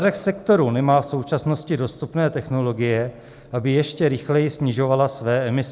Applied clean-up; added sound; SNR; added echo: none; none; none; none.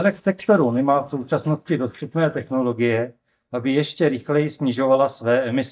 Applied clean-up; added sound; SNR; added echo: neural mask model DeepFilterNet 3.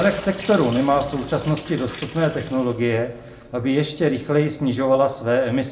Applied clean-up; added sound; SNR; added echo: none; Drip / Sink (filling or washing); 17 dB; reverberation time 0.7 s.